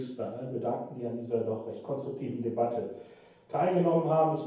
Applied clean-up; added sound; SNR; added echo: none; none; none; reverberation time 0.9 s.